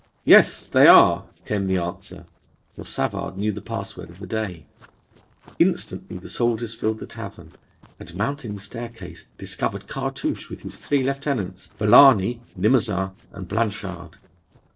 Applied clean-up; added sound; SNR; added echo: neural separator model SepFormer DNS4.